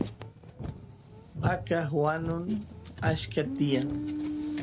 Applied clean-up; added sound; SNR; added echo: none; Car; 2 dB; none.